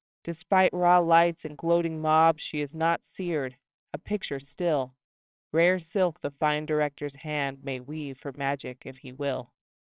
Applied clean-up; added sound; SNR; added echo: neural separator model SepFormer WHAMR!.